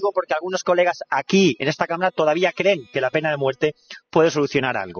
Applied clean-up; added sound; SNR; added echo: classical method spectral subtraction.